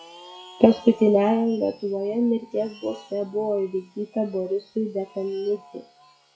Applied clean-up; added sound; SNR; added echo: classical method WPE with log-MMSE.